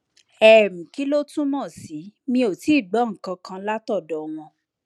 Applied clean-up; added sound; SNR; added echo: none; none; none; none.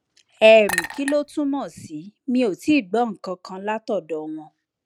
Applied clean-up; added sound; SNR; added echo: none; Chink, clink; 9 dB; none.